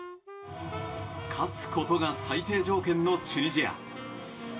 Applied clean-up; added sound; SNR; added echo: none; Wind instrument, woodwind instrument; 15 dB; reverberation time 0.2 s.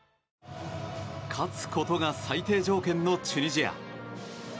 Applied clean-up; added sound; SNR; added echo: none; none; none; none.